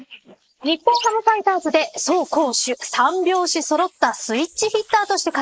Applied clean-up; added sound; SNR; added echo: neural mask model Resemble Enhance denoiser.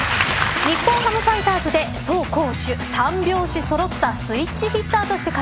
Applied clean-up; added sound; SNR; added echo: none; none; none; none.